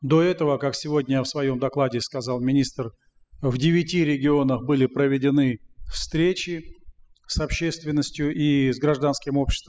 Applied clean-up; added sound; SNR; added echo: classical method spectral subtraction.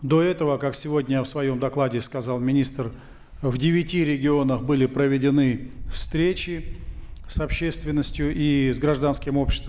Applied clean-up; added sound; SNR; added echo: none; Wind / Bird; 14 dB; none.